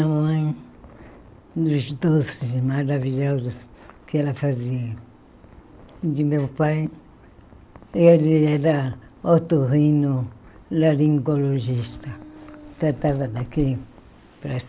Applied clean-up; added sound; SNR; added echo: none; none; none; none.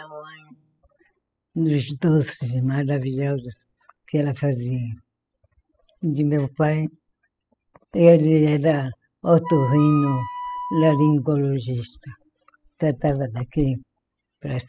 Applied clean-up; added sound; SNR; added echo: classical method spectral subtraction.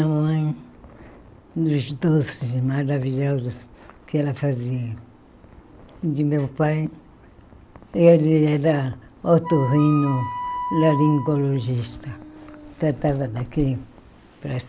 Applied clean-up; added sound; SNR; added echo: none; Wind instrument, woodwind instrument; 7 dB; none.